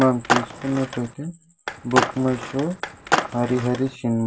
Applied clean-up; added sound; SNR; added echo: none; Skateboard; 2 dB; reverberation time 0.1 s.